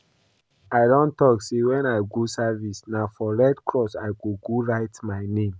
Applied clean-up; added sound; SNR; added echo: none; none; none; none.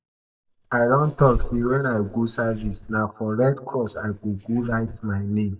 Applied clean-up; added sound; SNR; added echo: neural mask model DeepFilterNet 3.